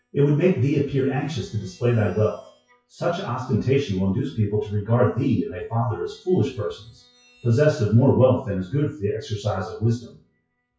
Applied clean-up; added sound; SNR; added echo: classical method WPE with log-MMSE.